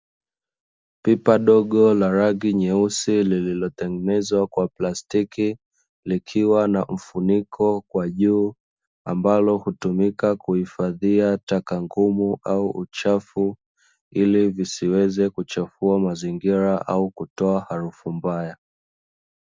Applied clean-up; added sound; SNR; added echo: none; none; none; none.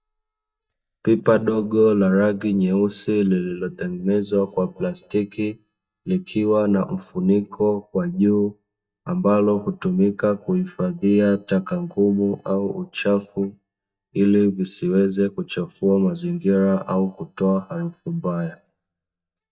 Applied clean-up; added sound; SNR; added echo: neural mask model DeepFilterNet 3.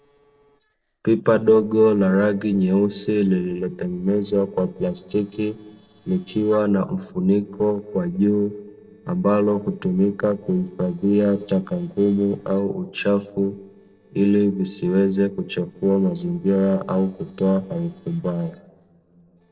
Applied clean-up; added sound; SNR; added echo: neural separator model SepFormer DNS4.